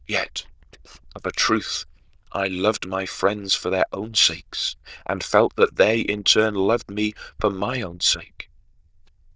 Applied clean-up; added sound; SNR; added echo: neural diffusion model UNIVERSE++.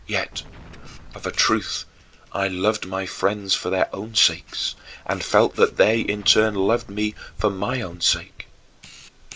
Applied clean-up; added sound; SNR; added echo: none; Explosion + Camera; 19 dB; none.